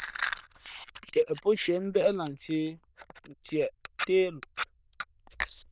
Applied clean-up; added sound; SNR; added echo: neural diffusion model UNIVERSE++.